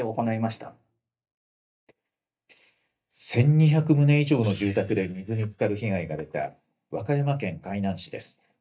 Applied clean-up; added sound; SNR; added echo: neural mask model DeepFilterNet 3.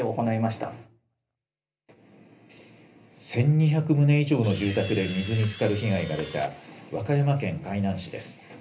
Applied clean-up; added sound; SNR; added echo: none; Camera; 8 dB; reverberation time 0.3 s.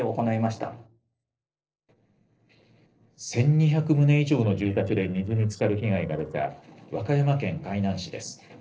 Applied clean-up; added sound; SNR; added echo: neural separator model SepFormer DNS4.